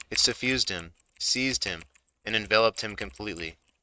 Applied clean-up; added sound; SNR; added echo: neural mask model RNNoise.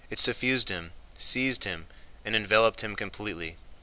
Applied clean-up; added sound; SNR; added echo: none; none; none; none.